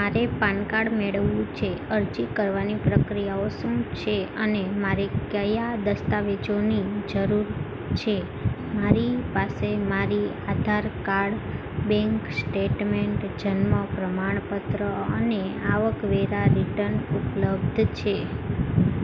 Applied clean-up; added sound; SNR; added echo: none; Piano; 19 dB; none.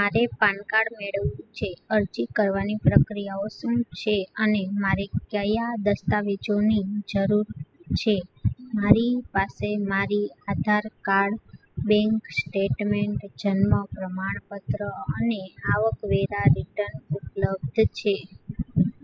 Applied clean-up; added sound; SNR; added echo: classical method spectral subtraction.